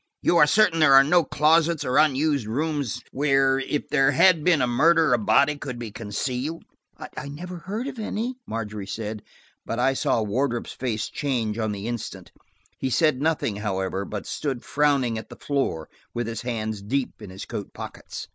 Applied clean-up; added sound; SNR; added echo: none; none; none; none.